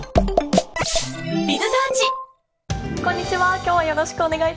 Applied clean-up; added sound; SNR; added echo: none; none; none; none.